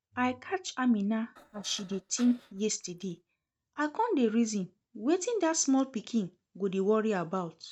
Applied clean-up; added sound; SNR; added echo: neural mask model RNNoise.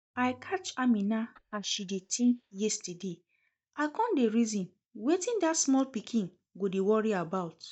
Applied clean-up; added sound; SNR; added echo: neural mask model DeepFilterNet 3.